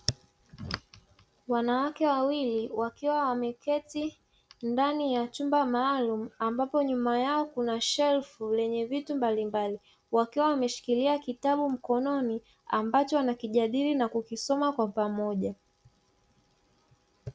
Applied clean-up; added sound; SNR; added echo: none; none; none; none.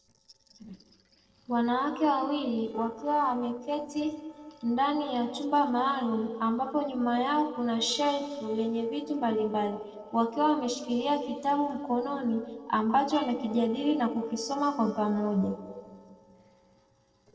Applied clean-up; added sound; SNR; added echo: neural separator model SepFormer DNS4.